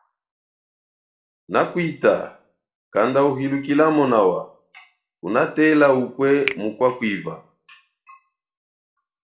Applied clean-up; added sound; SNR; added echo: none; Finger snapping; 14 dB; reverberation time 0.4 s.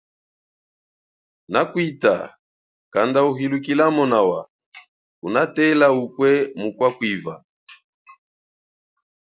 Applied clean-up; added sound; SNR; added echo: none; none; none; none.